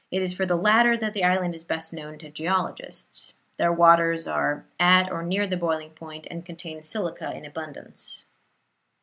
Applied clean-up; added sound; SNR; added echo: none; none; none; none.